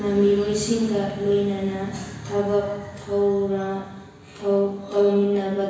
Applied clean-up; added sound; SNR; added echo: none; none; none; reverberation time 1.1 s.